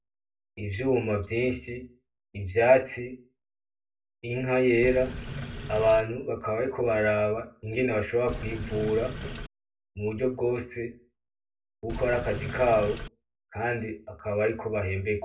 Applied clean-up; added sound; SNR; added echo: none; Sink (filling or washing); 7 dB; reverberation time 0.3 s.